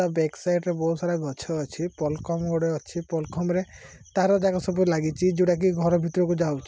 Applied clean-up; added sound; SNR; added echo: none; none; none; none.